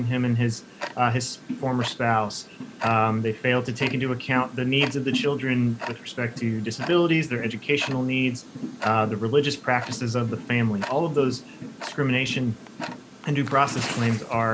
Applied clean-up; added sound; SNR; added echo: none; Tick-tock; 12 dB; none.